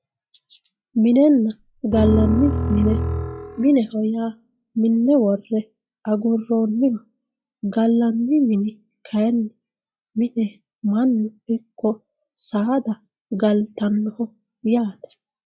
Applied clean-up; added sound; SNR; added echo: classical method log-MMSE.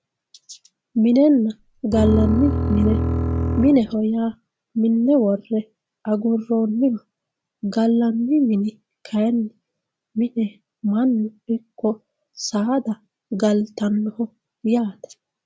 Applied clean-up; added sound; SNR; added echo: none; Bowed string instrument; 1 dB; none.